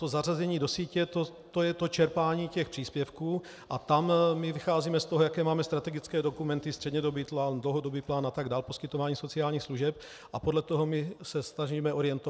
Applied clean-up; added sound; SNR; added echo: none; none; none; none.